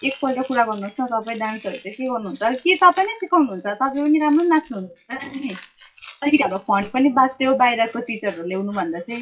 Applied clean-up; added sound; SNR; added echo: classical method WPE with log-MMSE.